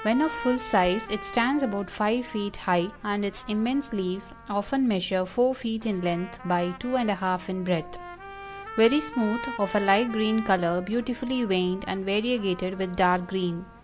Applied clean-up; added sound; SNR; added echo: none; Trumpet; 15 dB; none.